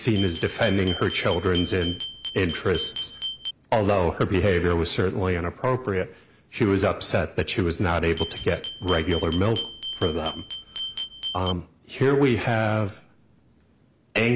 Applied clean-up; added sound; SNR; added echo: none; Glass; 9 dB; none.